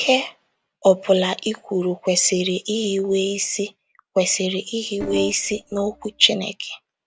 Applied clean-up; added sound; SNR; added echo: neural separator model SepFormer DNS4.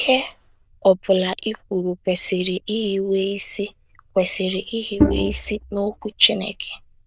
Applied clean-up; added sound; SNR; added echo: neural diffusion model UNIVERSE++.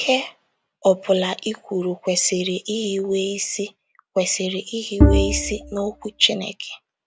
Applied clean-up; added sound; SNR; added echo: none; Bowed string instrument; -3 dB; none.